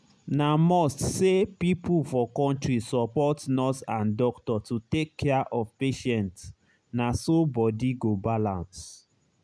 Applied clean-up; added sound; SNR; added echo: none; none; none; none.